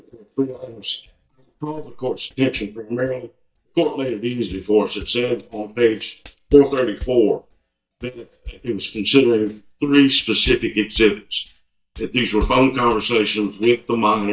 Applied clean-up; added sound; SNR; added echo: neural mask model DeepFilterNet 3.